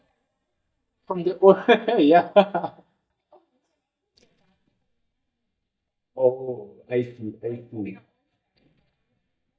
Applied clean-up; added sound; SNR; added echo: neural mask model DeepFilterNet 3.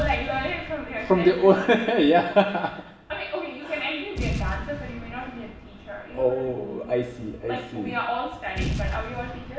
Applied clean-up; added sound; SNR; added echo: none; Boom; 10 dB; reverberation time 0.8 s.